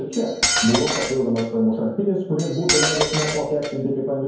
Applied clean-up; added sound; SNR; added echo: none; Cutlery, silverware; 3 dB; reverberation time 0.9 s.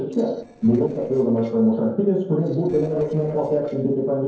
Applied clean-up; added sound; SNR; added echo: neural separator model SepFormer DNS4.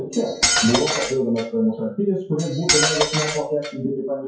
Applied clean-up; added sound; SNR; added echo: classical method WPE with log-MMSE.